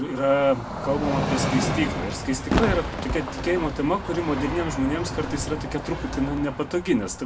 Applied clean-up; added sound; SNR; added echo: none; Train + Fireworks; 3 dB; none.